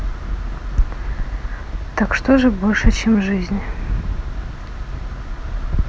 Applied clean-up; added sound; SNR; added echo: none; none; none; none.